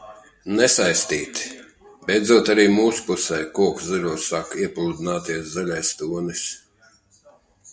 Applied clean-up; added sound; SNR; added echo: none; none; none; none.